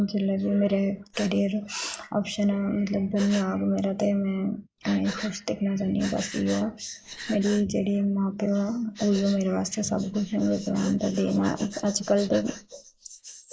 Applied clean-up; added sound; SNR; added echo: neural mask model Resemble Enhance denoiser.